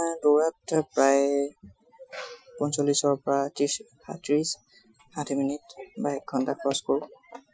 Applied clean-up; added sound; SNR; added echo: classical method Wiener filter.